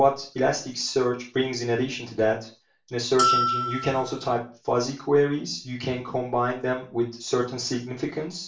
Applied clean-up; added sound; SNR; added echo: none; Bell; -1 dB; reverberation time 0.3 s.